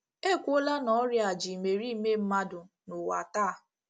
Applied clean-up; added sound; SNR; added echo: none; none; none; none.